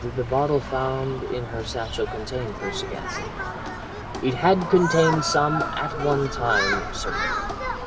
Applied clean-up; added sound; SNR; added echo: none; Human group actions; 4 dB; none.